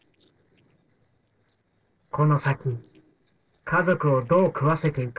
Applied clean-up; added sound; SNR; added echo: neural separator model SepFormer DNS4.